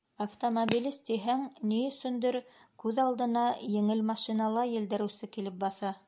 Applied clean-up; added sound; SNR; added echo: none; Crack / Crackle; 8 dB; none.